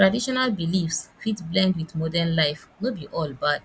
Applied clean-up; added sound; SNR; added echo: none; none; none; none.